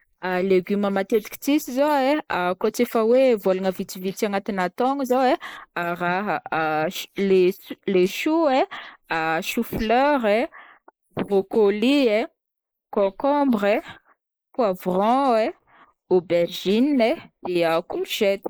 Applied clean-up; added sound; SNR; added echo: neural mask model Resemble Enhance denoiser.